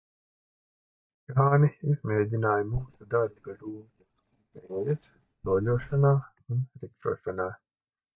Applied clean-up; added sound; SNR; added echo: neural mask model DeepFilterNet 3.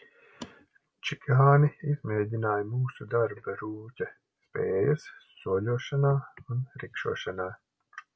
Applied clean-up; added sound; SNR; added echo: none; none; none; none.